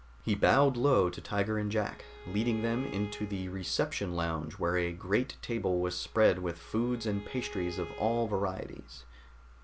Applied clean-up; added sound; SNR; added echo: none; Bowed string instrument; 18 dB; none.